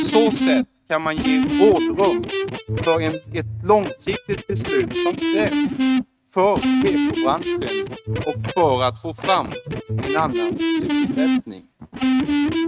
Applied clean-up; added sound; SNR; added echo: neural mask model RNNoise.